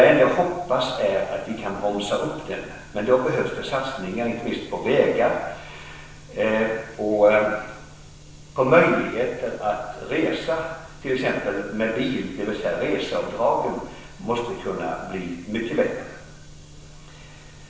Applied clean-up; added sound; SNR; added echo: none; none; none; reverberation time 0.8 s.